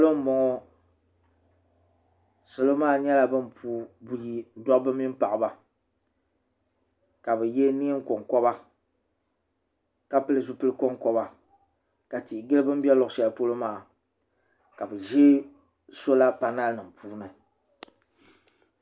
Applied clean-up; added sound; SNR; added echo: none; none; none; none.